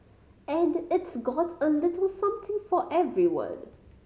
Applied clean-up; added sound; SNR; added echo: none; none; none; none.